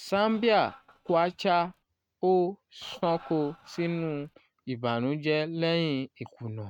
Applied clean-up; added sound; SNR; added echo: neural mask model RNNoise.